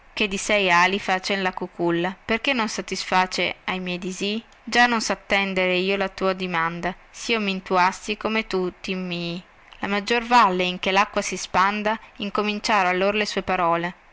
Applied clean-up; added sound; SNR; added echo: none; none; none; none.